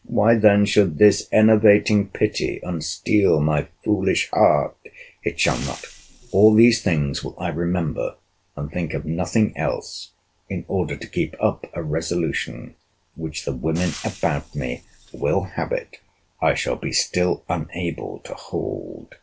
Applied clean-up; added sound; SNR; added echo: none; Frying (food); 19 dB; none.